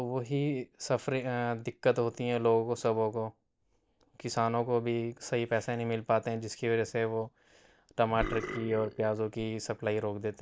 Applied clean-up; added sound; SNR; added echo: neural mask model DeepFilterNet 3.